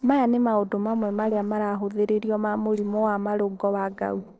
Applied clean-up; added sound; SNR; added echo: neural separator model SepFormer DNS4.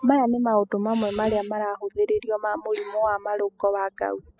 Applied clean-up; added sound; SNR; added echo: classical method spectral subtraction.